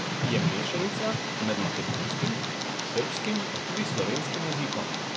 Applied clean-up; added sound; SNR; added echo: none; Tick; -3 dB; none.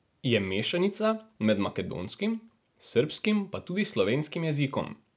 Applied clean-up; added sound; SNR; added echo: none; none; none; none.